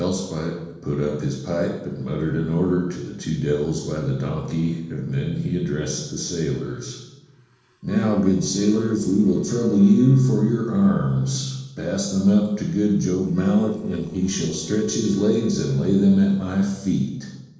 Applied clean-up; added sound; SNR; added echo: neural separator model SepFormer DNS4.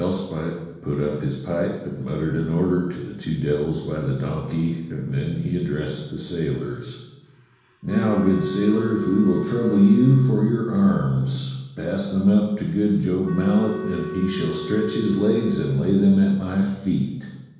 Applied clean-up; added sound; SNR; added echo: none; Wind instrument, woodwind instrument; 12 dB; reverberation time 1.1 s.